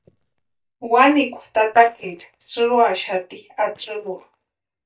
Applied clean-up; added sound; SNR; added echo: neural mask model DeepFilterNet 3.